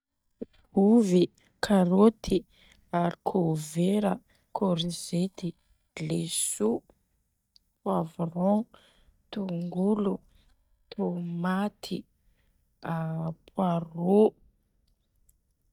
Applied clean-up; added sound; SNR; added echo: neural mask model DeepFilterNet 3.